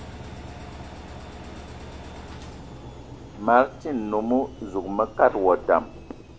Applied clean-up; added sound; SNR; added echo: none; Engine; 14 dB; none.